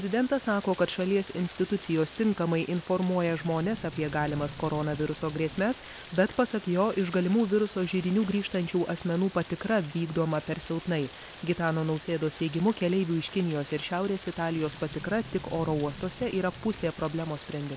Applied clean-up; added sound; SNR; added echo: none; Sliding door + Rain; 16 dB; none.